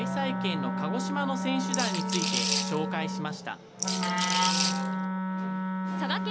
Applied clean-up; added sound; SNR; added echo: none; Wind instrument, woodwind instrument + Rattle / Rattle (instrument); -5 dB; none.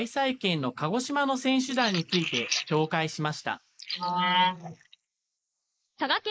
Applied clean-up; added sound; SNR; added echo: neural mask model Resemble Enhance denoiser.